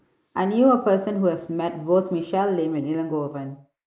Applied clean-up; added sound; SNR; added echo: neural mask model Resemble Enhance denoiser.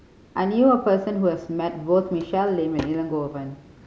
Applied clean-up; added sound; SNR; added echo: none; Drawer open or close / Wood; 18 dB; none.